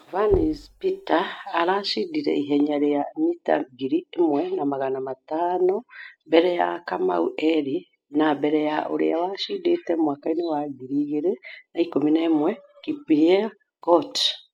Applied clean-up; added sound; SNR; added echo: classical method spectral subtraction.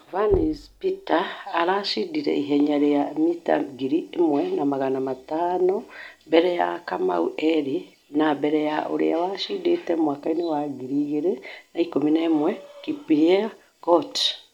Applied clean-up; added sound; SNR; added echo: none; Knock; 15 dB; none.